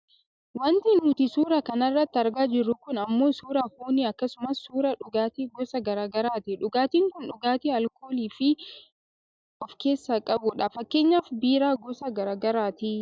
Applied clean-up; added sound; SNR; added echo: none; none; none; none.